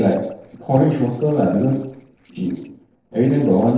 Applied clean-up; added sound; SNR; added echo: neural separator model SepFormer DNS4.